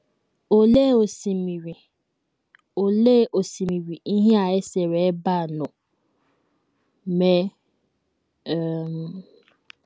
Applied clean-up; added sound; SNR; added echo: none; none; none; none.